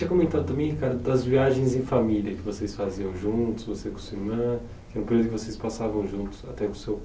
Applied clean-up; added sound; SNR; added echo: none; none; none; none.